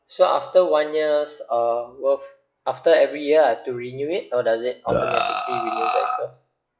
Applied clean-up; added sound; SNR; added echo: classical method log-MMSE.